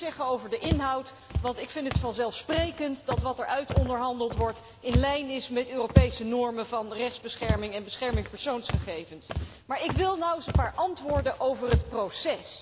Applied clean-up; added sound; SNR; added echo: none; Walk, footsteps; 1 dB; none.